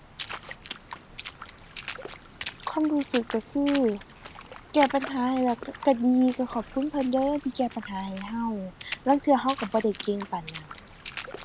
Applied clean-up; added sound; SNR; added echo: none; Water / Splash, splatter; 13 dB; none.